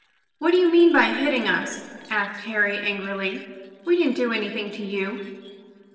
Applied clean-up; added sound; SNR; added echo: neural separator model SepFormer DNS4.